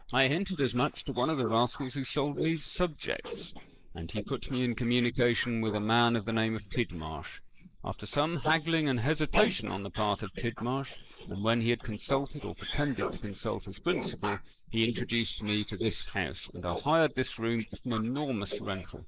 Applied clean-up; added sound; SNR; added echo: neural mask model Resemble Enhance denoiser.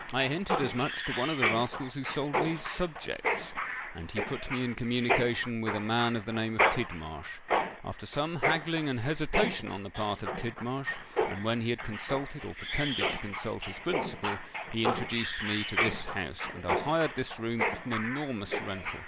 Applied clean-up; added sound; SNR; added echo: none; Mechanisms; 1 dB; none.